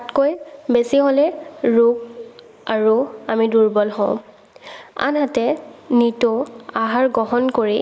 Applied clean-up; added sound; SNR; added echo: neural mask model Resemble Enhance denoiser.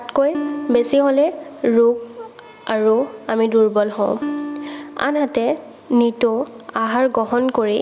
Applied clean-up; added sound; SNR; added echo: none; Acoustic guitar; 10 dB; none.